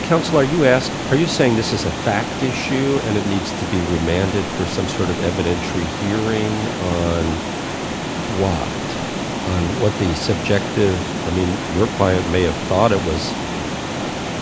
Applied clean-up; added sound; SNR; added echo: none; Water; 4 dB; none.